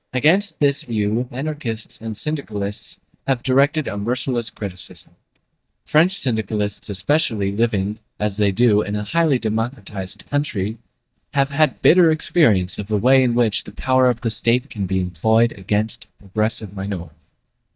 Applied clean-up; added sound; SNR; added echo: neural mask model DeepFilterNet 3.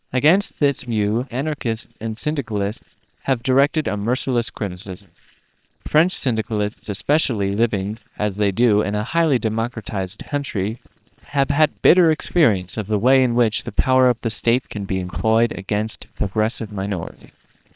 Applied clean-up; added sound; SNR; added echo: neural separator model SepFormer WHAM!.